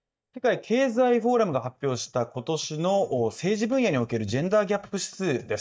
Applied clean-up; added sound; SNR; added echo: neural mask model DeepFilterNet 3.